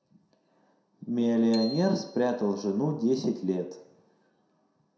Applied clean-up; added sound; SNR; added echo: none; Bicycle bell; 19 dB; reverberation time 0.7 s.